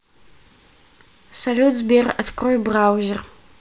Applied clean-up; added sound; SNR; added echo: neural mask model Resemble Enhance denoiser.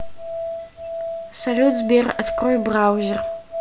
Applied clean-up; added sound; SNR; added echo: none; Musical instrument; 7 dB; none.